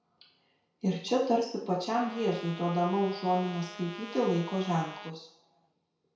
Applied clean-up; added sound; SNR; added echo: none; Trumpet; 14 dB; reverberation time 0.6 s.